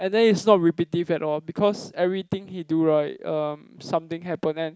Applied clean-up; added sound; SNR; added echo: none; none; none; none.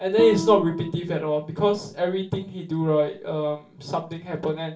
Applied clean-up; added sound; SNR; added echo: none; Guitar; 6 dB; reverberation time 0.3 s.